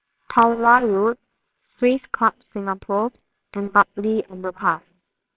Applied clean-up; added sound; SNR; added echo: neural separator model SepFormer WHAMR!.